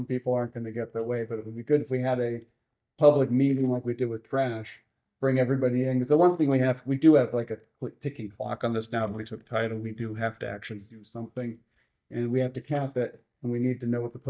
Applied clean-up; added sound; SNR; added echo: neural mask model DeepFilterNet 3.